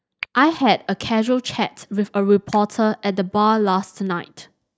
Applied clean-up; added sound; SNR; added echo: neural mask model DeepFilterNet 3.